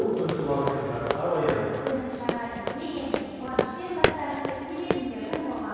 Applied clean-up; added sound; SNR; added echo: none; Run; 3 dB; reverberation time 2.2 s.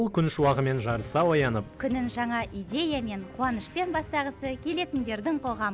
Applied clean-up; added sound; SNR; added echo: none; none; none; none.